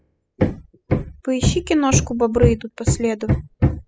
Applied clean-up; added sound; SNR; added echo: classical method spectral subtraction.